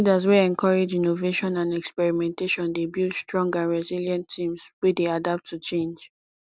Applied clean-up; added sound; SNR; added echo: none; none; none; none.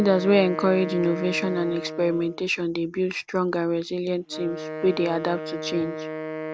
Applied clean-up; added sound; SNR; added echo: none; Wind instrument, woodwind instrument; 10 dB; none.